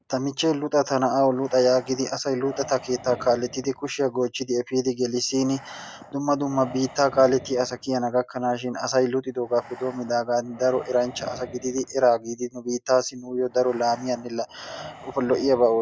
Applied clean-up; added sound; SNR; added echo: none; Breathing; 20 dB; none.